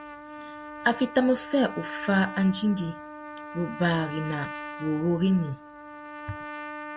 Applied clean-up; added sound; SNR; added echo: none; Trumpet; 11 dB; none.